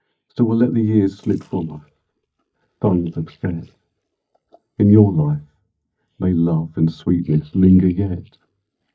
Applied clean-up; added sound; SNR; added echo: neural mask model DeepFilterNet 3.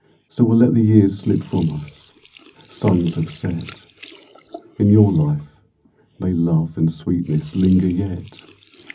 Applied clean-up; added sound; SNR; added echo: none; Sink (filling or washing); 20 dB; reverberation time 0.4 s.